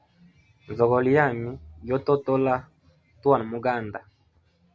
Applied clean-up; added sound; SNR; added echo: none; none; none; none.